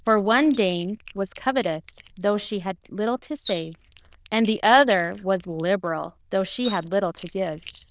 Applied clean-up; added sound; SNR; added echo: neural diffusion model UNIVERSE++.